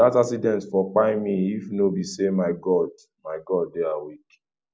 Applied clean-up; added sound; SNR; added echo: none; none; none; none.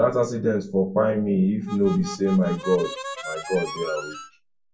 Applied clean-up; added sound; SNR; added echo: none; Harmonica; 11 dB; reverberation time 0.1 s.